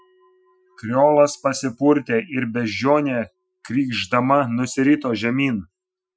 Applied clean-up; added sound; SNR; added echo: classical method Wiener filter.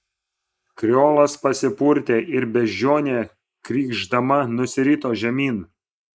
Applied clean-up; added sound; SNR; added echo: neural mask model Resemble Enhance denoiser.